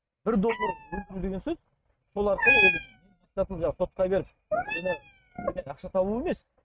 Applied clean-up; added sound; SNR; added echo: neural mask model RNNoise.